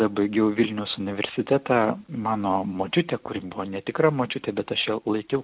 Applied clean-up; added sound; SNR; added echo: none; none; none; none.